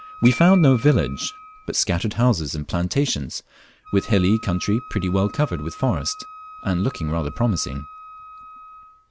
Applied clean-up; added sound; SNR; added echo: none; Glockenspiel + Wind instrument, woodwind instrument; 18 dB; none.